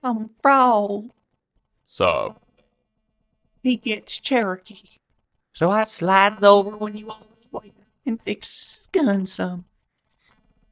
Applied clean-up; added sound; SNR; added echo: neural mask model DeepFilterNet 3.